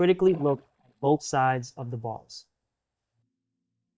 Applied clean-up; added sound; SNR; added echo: neural mask model DeepFilterNet 3.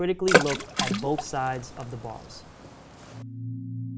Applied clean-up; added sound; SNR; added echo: none; Water / Splash, splatter; -2 dB; none.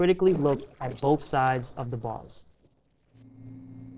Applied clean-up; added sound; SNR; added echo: neural separator model SepFormer DNS4.